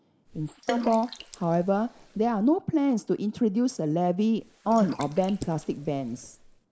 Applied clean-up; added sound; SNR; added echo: neural mask model Resemble Enhance denoiser.